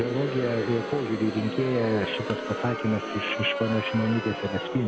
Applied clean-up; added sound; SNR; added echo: none; Crowd; 5 dB; none.